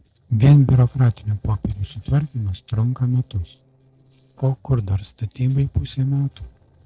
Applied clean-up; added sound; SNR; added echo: neural separator model SepFormer DNS4.